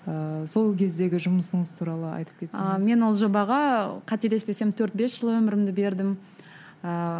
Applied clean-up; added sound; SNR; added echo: none; none; none; none.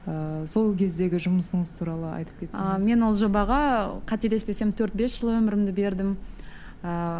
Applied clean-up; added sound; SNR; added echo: none; Thunder / Rain; 13 dB; none.